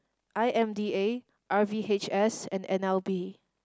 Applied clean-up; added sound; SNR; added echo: none; none; none; none.